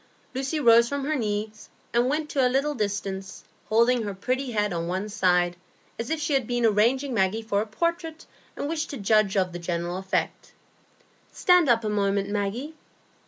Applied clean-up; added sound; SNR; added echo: none; none; none; none.